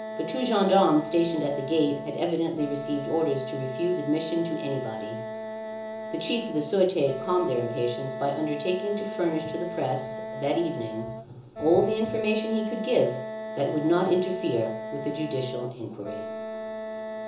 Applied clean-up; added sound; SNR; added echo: none; Wind instrument, woodwind instrument; 8 dB; reverberation time 0.6 s.